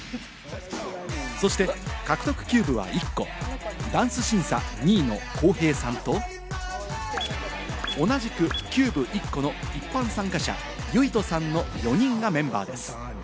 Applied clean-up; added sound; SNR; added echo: none; none; none; none.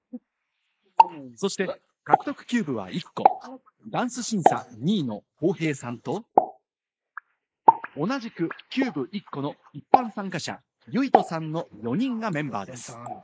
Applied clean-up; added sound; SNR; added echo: neural mask model Resemble Enhance denoiser.